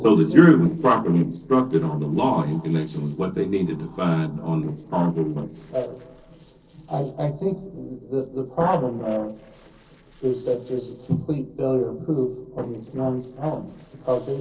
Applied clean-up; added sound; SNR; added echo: neural separator model SepFormer DNS4.